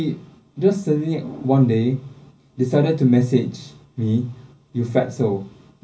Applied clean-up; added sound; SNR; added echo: none; none; none; reverberation time 0.5 s.